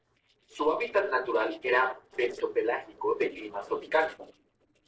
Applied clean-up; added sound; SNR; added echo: neural separator model SepFormer DNS4.